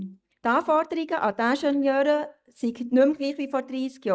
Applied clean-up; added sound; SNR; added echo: neural mask model DeepFilterNet 3.